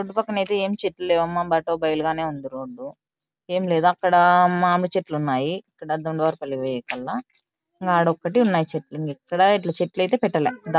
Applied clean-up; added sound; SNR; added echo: none; none; none; none.